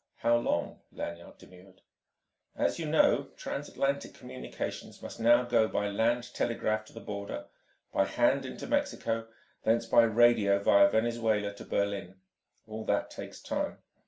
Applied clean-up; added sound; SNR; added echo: none; none; none; none.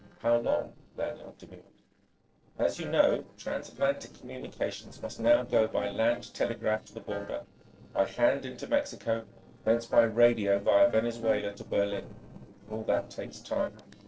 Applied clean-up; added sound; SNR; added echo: neural separator model SepFormer DNS4.